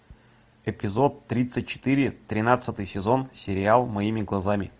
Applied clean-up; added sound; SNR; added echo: none; none; none; none.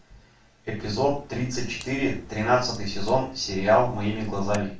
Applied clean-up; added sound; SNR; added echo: none; Crack; 19 dB; reverberation time 0.3 s.